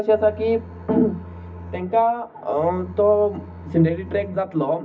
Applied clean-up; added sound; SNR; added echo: none; Bowed string instrument; 16 dB; reverberation time 0.4 s.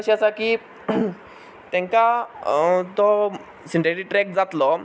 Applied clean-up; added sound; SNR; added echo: none; none; none; none.